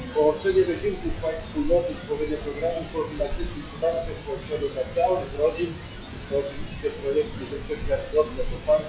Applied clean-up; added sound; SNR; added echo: classical method WPE with log-MMSE.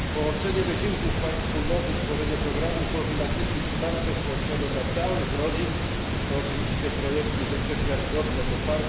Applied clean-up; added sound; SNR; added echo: none; Water; -4 dB; reverberation time 2.8 s.